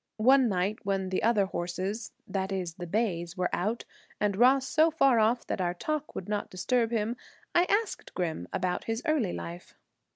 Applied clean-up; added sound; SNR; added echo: none; none; none; none.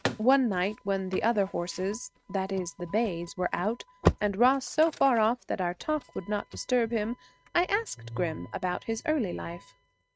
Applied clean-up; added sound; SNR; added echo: neural mask model RNNoise.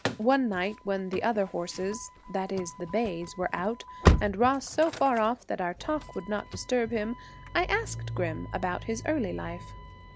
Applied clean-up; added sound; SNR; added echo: none; Slam / Engine starting; 5 dB; none.